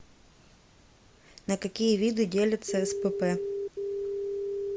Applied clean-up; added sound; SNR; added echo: none; Telephone; 1 dB; none.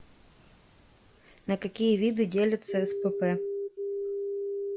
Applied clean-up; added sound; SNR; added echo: classical method log-MMSE.